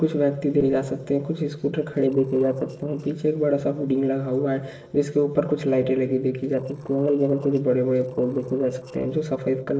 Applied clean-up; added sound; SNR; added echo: neural separator model SepFormer DNS4.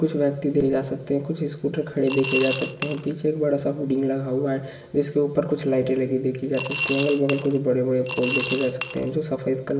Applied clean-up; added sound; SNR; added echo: none; Coin (dropping) / Glass; 5 dB; reverberation time 0.8 s.